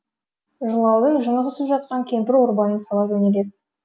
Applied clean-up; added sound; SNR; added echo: none; none; none; none.